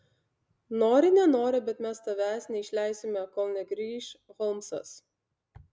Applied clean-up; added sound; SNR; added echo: none; none; none; none.